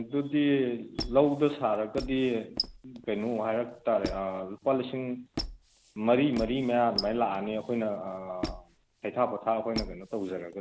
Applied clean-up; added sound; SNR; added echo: none; Squeak; 12 dB; none.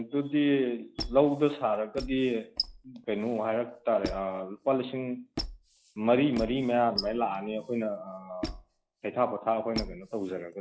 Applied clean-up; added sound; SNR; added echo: classical method log-MMSE.